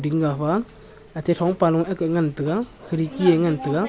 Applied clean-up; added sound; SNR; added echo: none; none; none; none.